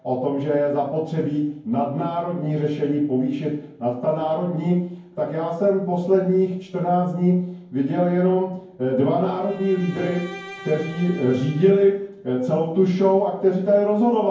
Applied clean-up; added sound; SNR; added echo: none; Bowed string instrument; 17 dB; reverberation time 0.9 s.